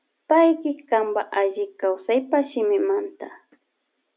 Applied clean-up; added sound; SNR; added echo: none; none; none; none.